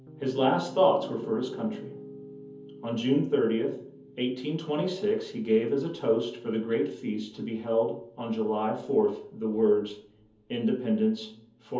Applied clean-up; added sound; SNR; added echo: none; Piano; 19 dB; reverberation time 0.7 s.